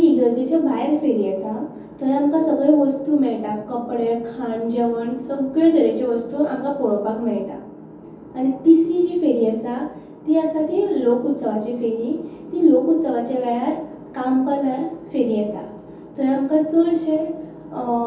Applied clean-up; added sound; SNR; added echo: none; none; none; reverberation time 0.6 s.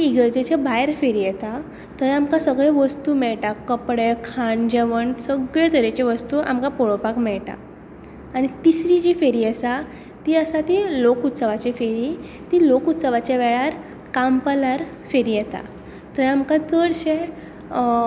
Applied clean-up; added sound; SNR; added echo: none; none; none; none.